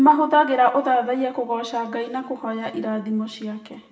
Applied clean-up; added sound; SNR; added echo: none; none; none; reverberation time 0.6 s.